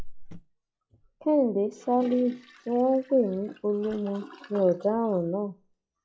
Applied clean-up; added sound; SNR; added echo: classical method log-MMSE.